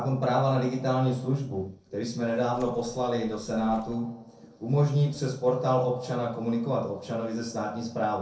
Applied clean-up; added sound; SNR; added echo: neural separator model SepFormer DNS4.